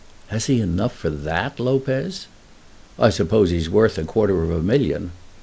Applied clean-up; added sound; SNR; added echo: none; none; none; none.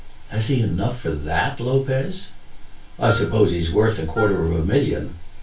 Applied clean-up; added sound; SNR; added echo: none; Wind instrument, woodwind instrument; 11 dB; reverberation time 0.2 s.